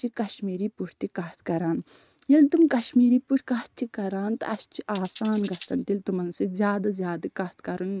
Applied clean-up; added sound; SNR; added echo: neural mask model RNNoise.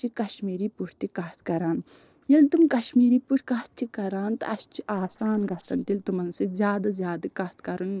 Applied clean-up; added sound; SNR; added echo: neural separator model SepFormer DNS4.